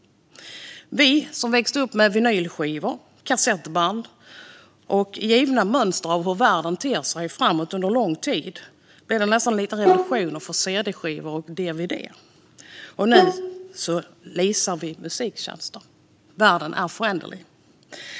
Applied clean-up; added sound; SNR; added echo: none; Bowed string instrument; -1 dB; none.